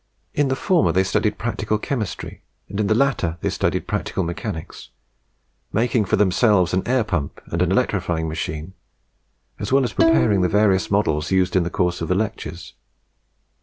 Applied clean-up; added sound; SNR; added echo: none; Bowed string instrument; 2 dB; none.